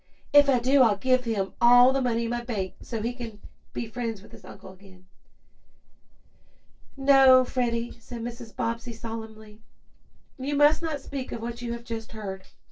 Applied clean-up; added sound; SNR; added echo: neural separator model SepFormer DNS4.